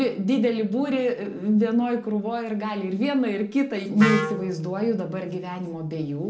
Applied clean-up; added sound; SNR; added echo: none; Wind instrument, woodwind instrument; 11 dB; reverberation time 0.4 s.